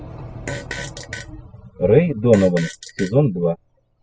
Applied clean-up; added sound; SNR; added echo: classical method spectral subtraction.